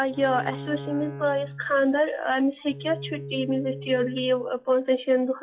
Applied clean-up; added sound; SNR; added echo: classical method log-MMSE.